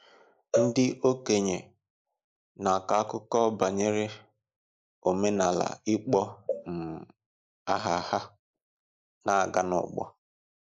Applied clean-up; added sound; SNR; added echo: neural mask model Resemble Enhance denoiser.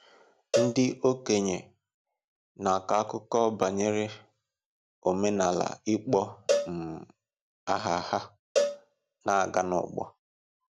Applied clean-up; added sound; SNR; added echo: none; Cowbell; 5 dB; none.